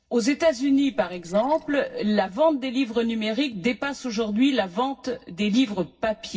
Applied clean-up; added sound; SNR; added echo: neural separator model SepFormer DNS4.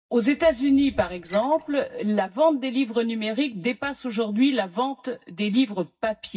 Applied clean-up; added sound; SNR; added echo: neural mask model DeepFilterNet 3.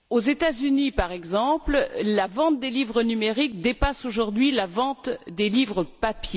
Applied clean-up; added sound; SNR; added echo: none; none; none; none.